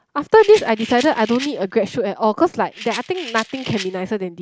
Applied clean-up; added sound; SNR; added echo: none; Rattle; 15 dB; none.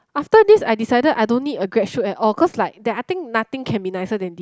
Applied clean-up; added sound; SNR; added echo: none; none; none; none.